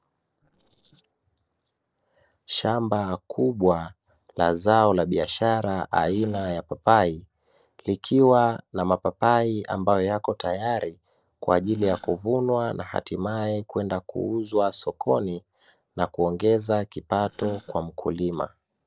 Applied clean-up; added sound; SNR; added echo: neural separator model SepFormer DNS4.